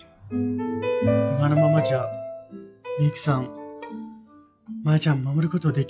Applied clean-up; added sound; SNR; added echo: classical method log-MMSE.